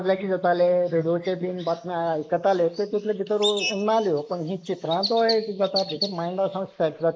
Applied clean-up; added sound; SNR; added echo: neural mask model Resemble Enhance denoiser.